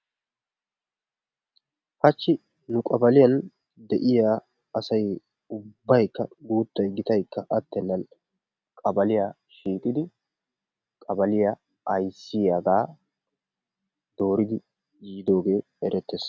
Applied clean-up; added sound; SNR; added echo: none; none; none; none.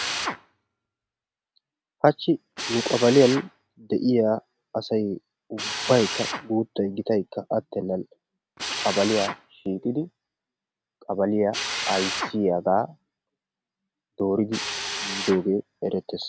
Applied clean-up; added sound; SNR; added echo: none; Drill; 9 dB; none.